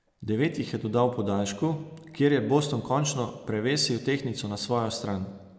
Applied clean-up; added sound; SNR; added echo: none; none; none; none.